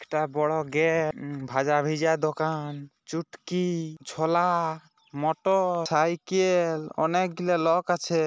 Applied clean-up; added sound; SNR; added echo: none; none; none; none.